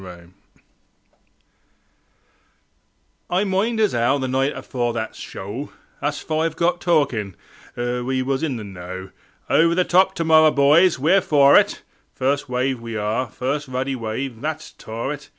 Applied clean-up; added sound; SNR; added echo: none; none; none; none.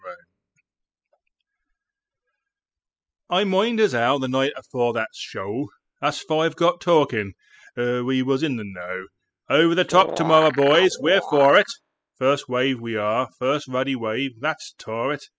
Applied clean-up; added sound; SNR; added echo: classical method spectral subtraction.